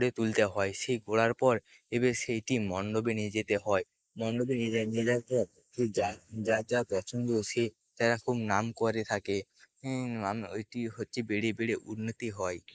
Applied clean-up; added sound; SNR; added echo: neural mask model Resemble Enhance denoiser.